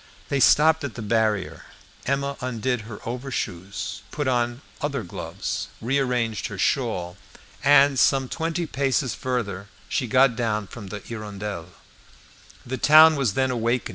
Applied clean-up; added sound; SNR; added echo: none; none; none; none.